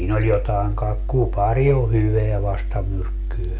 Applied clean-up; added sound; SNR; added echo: none; none; none; none.